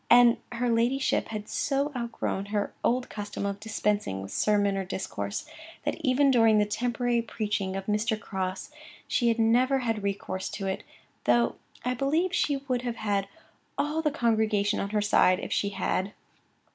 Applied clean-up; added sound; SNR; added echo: none; none; none; none.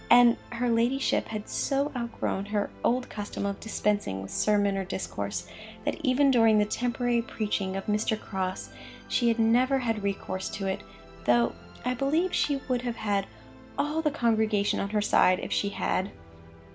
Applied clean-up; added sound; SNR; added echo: none; Musical instrument; 20 dB; none.